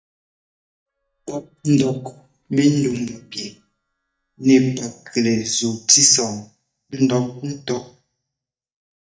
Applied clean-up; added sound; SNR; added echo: neural mask model DeepFilterNet 3.